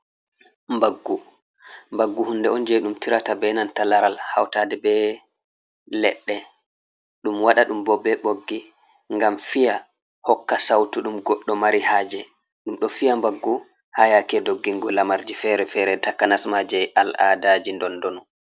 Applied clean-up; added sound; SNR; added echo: none; none; none; none.